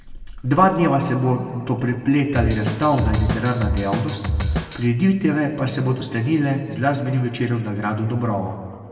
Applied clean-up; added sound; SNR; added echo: none; Drum kit; 3 dB; reverberation time 1.9 s.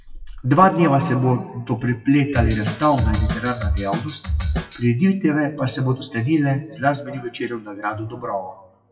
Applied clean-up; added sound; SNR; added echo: classical method WPE with log-MMSE.